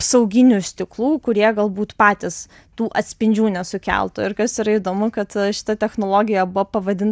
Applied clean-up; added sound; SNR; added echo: none; none; none; none.